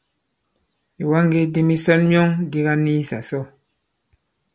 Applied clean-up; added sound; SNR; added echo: none; none; none; none.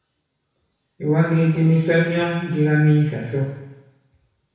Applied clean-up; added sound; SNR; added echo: none; none; none; reverberation time 1.0 s.